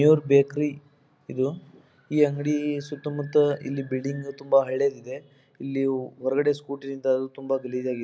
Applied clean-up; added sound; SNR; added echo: none; none; none; none.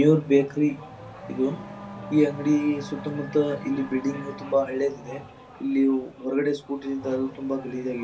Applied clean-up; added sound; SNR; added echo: none; Race car, auto racing / Accelerating, revving, vroom; 15 dB; reverberation time 0.2 s.